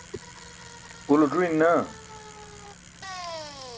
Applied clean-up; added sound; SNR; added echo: none; Bicycle; 14 dB; none.